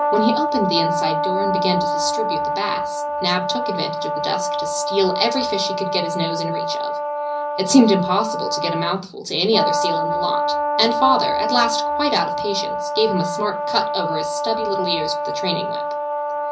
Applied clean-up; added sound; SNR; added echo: none; Brass instrument; 0 dB; reverberation time 0.5 s.